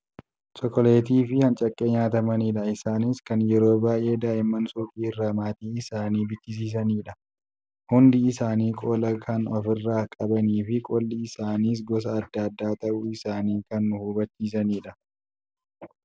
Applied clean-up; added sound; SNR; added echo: none; none; none; none.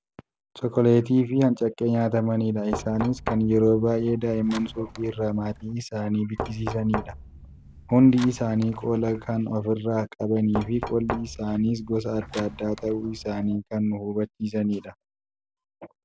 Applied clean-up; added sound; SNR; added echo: none; Knock; 12 dB; none.